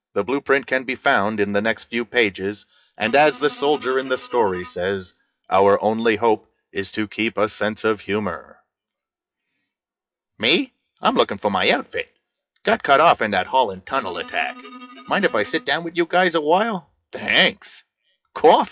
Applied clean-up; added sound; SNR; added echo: classical method WPE with log-MMSE.